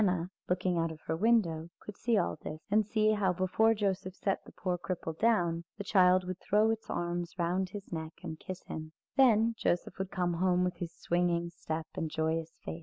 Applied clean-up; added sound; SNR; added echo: none; none; none; none.